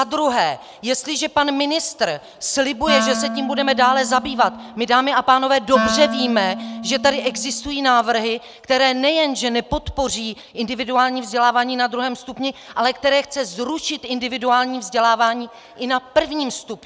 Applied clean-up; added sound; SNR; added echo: none; Wind instrument, woodwind instrument; 7 dB; none.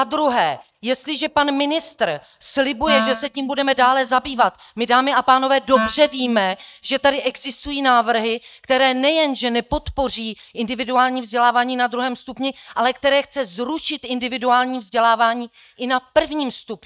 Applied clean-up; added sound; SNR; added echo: neural mask model DeepFilterNet 3.